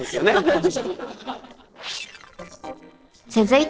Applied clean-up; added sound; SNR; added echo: neural separator model SepFormer DNS4.